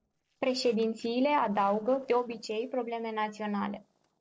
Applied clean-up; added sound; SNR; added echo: neural separator model SepFormer DNS4.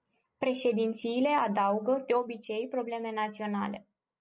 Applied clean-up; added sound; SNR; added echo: none; none; none; none.